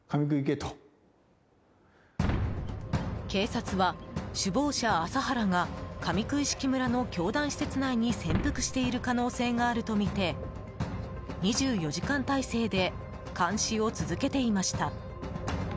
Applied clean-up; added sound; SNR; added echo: none; Boom; 8 dB; none.